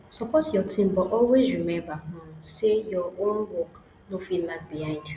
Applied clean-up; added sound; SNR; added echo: none; none; none; none.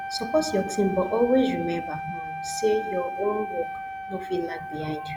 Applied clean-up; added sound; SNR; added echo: none; Wind instrument, woodwind instrument; 7 dB; none.